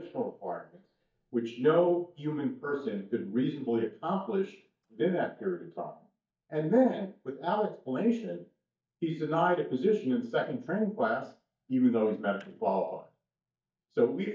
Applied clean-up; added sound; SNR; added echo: neural mask model DeepFilterNet 3.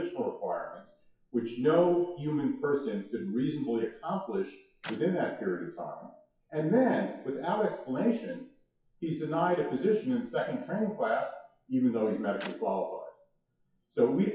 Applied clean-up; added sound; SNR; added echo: classical method WPE with log-MMSE.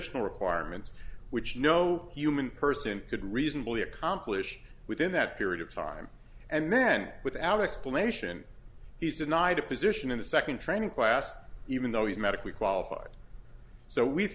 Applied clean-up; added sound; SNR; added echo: none; none; none; none.